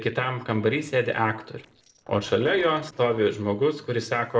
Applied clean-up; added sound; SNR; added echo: neural separator model SepFormer DNS4.